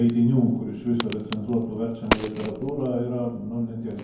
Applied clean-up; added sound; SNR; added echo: none; Crack; 8 dB; reverberation time 0.9 s.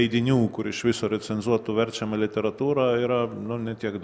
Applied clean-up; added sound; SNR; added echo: none; none; none; none.